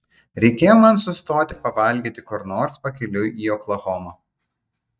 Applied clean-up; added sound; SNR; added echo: neural mask model DeepFilterNet 3.